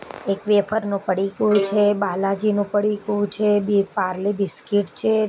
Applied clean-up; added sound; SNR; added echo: none; Bowed string instrument; 12 dB; none.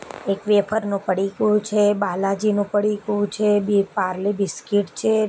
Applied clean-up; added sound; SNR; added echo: none; none; none; none.